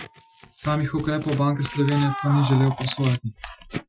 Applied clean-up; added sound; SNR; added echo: classical method Wiener filter.